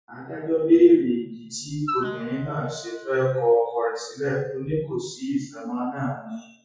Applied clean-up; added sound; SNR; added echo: classical method WPE with log-MMSE.